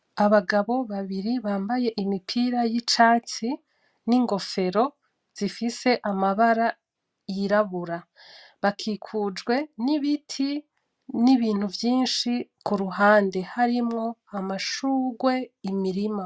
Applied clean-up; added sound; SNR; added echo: none; none; none; none.